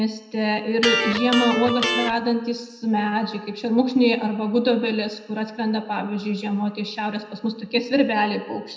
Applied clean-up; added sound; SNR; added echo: none; Electric guitar; 3 dB; reverberation time 0.8 s.